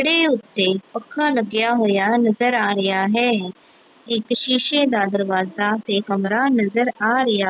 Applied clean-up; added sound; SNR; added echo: none; none; none; none.